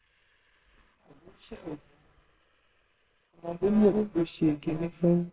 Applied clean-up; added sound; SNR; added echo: neural separator model SepFormer WHAMR!.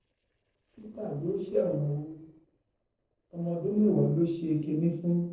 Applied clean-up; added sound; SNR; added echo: neural separator model SepFormer DNS4.